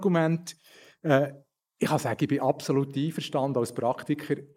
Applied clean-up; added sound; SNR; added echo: neural mask model Resemble Enhance denoiser.